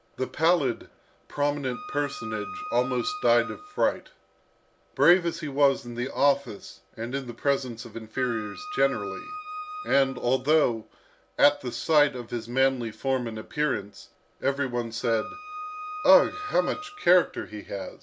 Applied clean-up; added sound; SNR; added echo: none; Wind instrument, woodwind instrument; 11 dB; none.